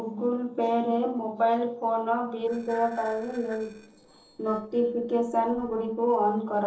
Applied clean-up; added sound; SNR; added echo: neural separator model SepFormer DNS4.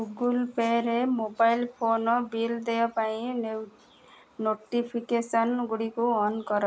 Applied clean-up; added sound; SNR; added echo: none; none; none; none.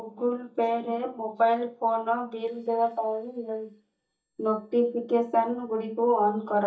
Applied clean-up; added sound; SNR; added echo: neural mask model DeepFilterNet 3.